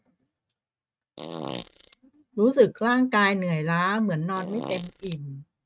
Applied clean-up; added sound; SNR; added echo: neural mask model RNNoise.